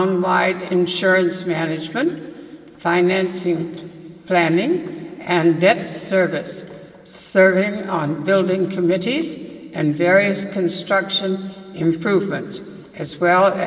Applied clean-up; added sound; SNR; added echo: none; none; none; reverberation time 2.4 s.